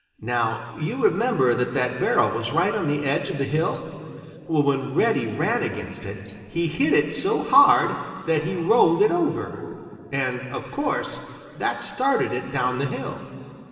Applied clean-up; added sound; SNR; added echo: neural separator model SepFormer DNS4.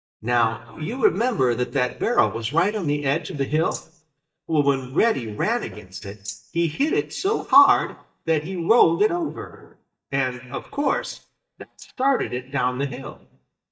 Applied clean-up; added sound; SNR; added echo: neural mask model DeepFilterNet 3.